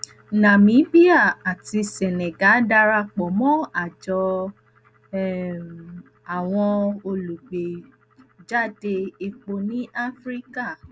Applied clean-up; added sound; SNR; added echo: none; none; none; none.